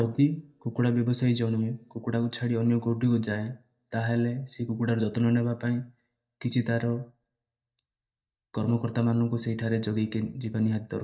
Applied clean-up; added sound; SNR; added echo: neural mask model DeepFilterNet 3.